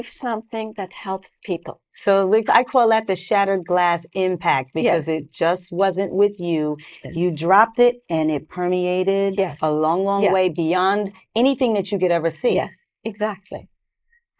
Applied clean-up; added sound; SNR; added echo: neural mask model Resemble Enhance denoiser.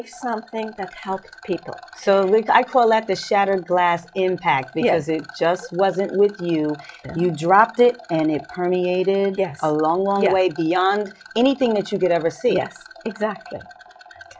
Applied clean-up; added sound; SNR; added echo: classical method log-MMSE.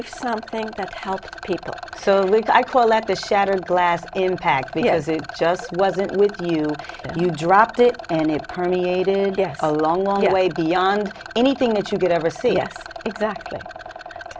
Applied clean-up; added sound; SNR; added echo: none; Rattle; 15 dB; none.